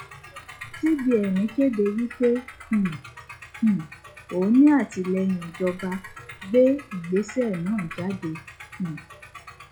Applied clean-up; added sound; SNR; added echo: classical method log-MMSE.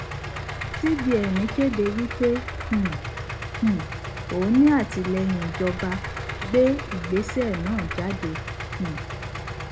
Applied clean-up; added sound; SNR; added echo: none; Idling; 7 dB; none.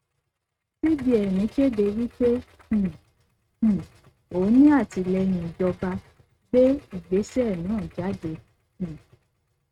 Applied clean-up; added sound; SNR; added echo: neural mask model RNNoise.